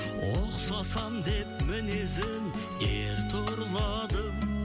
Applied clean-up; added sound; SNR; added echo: none; none; none; none.